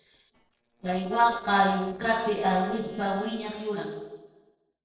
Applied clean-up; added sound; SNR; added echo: neural separator model SepFormer DNS4.